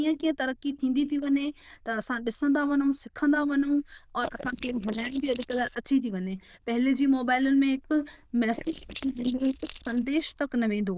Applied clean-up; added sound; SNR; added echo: neural diffusion model UNIVERSE++.